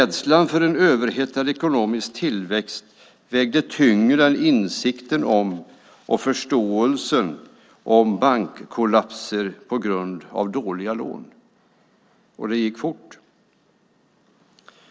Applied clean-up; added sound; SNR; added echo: none; none; none; none.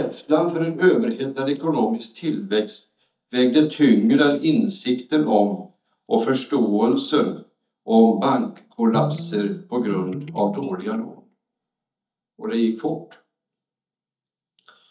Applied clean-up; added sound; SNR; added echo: neural mask model DeepFilterNet 3.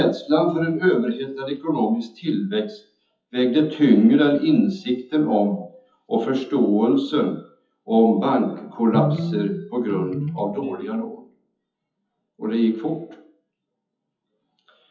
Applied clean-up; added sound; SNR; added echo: classical method WPE with log-MMSE.